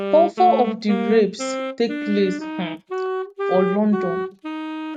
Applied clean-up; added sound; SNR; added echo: neural mask model RNNoise.